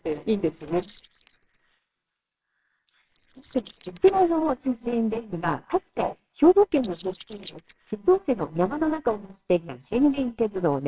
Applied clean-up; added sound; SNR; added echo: neural separator model SepFormer WHAMR!.